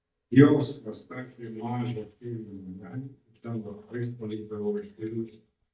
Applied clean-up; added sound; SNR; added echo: neural mask model DeepFilterNet 3.